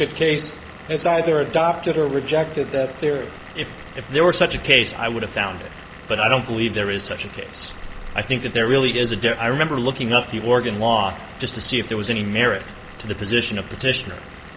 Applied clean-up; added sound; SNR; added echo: none; Engine / Vehicle; 18 dB; none.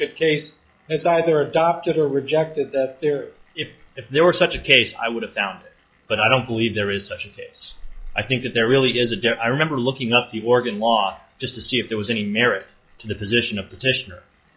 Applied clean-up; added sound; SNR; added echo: classical method log-MMSE.